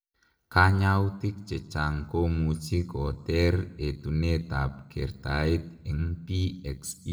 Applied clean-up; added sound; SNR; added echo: none; none; none; reverberation time 0.8 s.